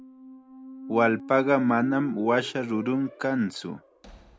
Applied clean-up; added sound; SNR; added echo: none; Squeak; 16 dB; none.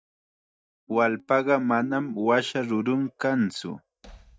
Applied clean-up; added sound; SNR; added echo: neural mask model DeepFilterNet 3.